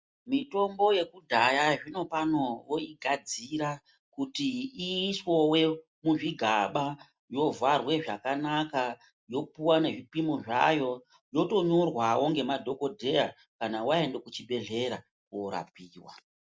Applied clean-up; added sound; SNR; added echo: none; none; none; none.